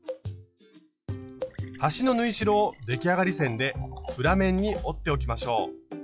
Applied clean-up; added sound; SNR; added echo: classical method log-MMSE.